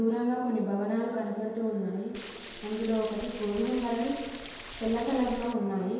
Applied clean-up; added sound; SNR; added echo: none; Stream; 12 dB; reverberation time 1.2 s.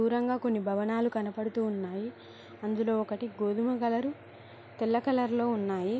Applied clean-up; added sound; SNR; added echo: none; none; none; none.